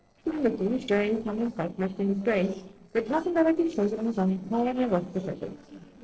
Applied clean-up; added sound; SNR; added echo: neural separator model SepFormer DNS4.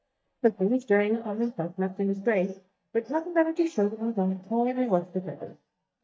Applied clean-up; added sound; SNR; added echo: neural mask model DeepFilterNet 3.